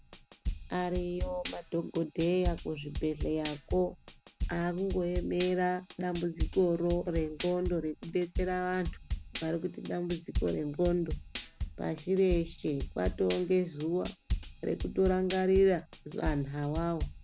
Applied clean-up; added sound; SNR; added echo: none; Drum kit; 7 dB; none.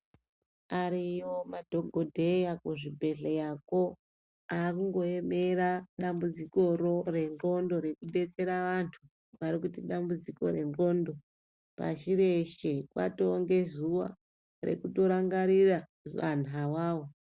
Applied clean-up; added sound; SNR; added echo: none; none; none; none.